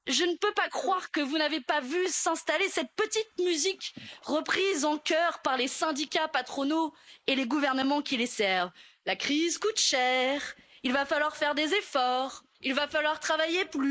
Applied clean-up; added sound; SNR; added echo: neural mask model Resemble Enhance denoiser.